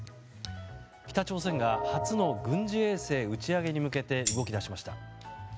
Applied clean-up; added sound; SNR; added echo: none; Tambourine; 4 dB; none.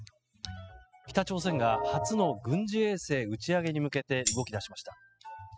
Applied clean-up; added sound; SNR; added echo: classical method spectral subtraction.